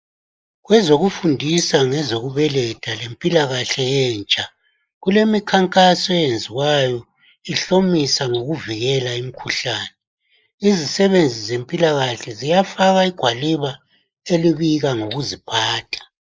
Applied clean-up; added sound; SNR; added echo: neural mask model Resemble Enhance denoiser.